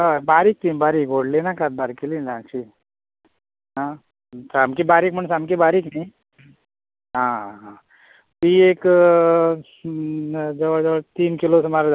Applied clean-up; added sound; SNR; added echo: none; none; none; none.